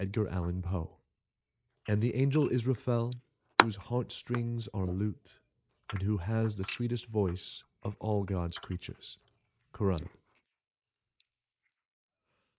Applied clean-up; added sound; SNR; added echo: neural mask model Resemble Enhance denoiser.